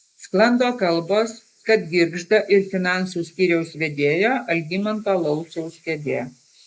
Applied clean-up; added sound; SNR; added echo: neural mask model Resemble Enhance denoiser.